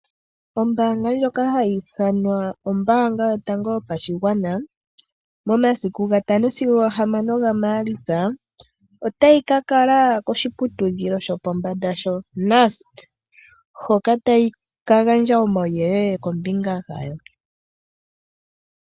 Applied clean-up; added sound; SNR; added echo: none; none; none; none.